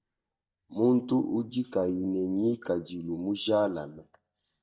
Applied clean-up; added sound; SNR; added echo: neural mask model DeepFilterNet 3.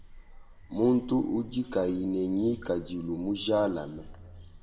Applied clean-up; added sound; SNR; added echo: none; Bird vocalization, bird call, bird song; 19 dB; reverberation time 1.4 s.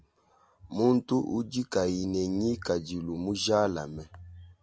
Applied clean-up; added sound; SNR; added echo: none; none; none; none.